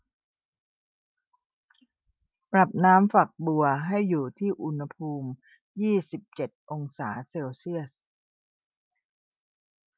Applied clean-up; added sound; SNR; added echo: none; none; none; none.